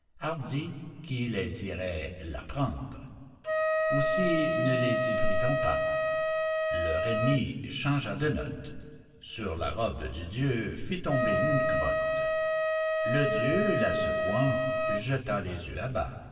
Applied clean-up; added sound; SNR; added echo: none; Wind instrument, woodwind instrument; -1 dB; reverberation time 2.3 s.